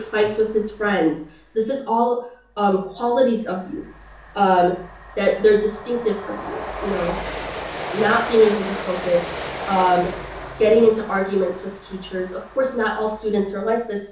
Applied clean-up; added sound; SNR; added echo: none; Train; 12 dB; reverberation time 0.8 s.